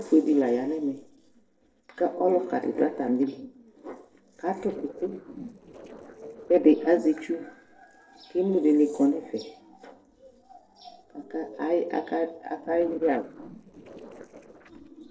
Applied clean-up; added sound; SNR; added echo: neural separator model SepFormer DNS4.